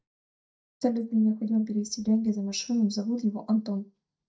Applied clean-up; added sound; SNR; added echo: neural mask model DeepFilterNet 3.